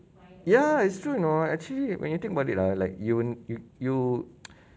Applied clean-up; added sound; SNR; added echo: none; none; none; none.